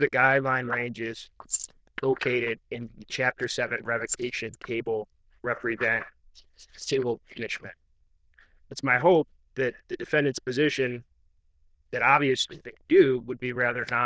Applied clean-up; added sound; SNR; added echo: neural diffusion model UNIVERSE++.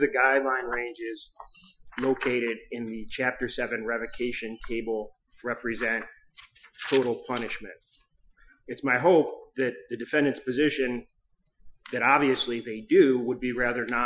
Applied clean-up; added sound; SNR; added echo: classical method Wiener filter.